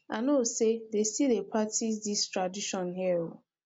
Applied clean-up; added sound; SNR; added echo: none; none; none; none.